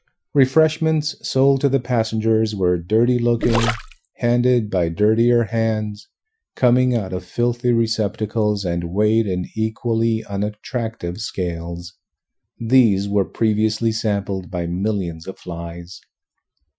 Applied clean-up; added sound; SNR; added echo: classical method Wiener filter.